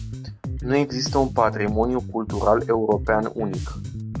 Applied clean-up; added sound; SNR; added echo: none; Bass guitar; 8 dB; none.